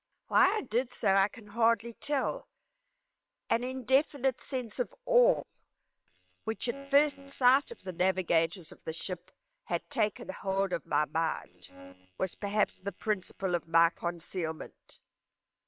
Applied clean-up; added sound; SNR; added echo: neural separator model SepFormer WHAM!.